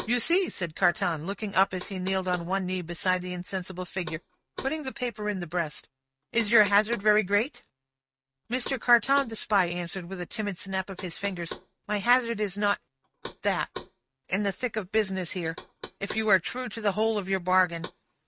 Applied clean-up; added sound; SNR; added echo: neural mask model RNNoise.